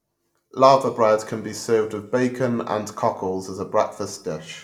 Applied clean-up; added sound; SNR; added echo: none; none; none; reverberation time 0.8 s.